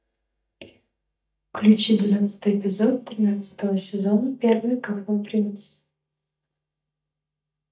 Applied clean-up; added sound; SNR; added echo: neural mask model DeepFilterNet 3.